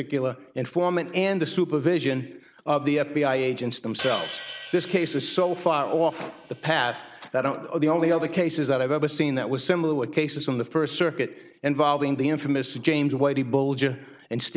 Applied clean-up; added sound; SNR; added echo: none; Hi-hat; 15 dB; none.